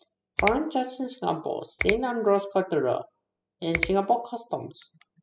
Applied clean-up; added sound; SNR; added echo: classical method spectral subtraction.